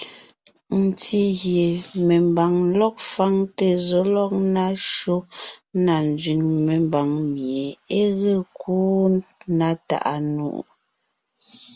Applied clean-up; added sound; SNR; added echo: none; none; none; none.